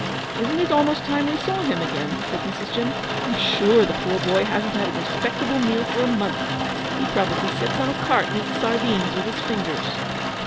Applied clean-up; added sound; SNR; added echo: none; Rain; 2 dB; none.